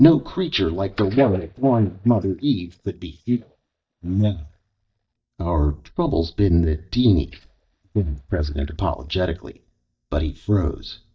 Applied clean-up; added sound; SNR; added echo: neural mask model DeepFilterNet 3.